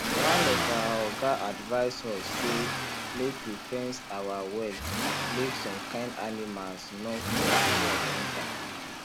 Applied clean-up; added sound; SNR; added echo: none; Accelerating, revving, vroom; -2 dB; none.